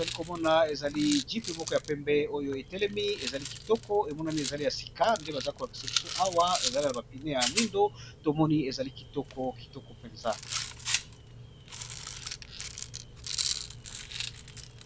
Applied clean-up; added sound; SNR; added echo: none; Rattle; 7 dB; none.